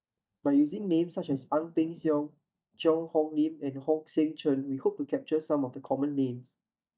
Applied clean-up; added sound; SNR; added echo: neural mask model DeepFilterNet 3.